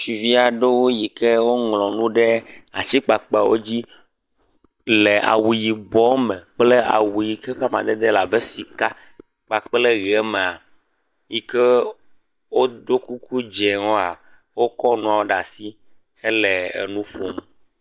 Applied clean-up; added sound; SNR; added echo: neural mask model DeepFilterNet 3.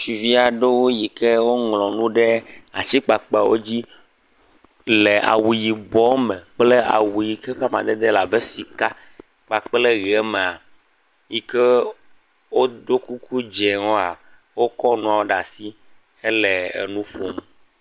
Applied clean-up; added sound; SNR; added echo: none; none; none; none.